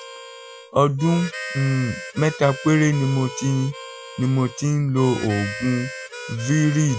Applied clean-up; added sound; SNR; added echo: none; Harmonica; 13 dB; none.